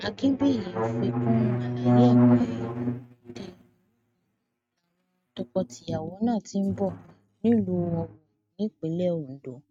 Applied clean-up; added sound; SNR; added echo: neural mask model RNNoise.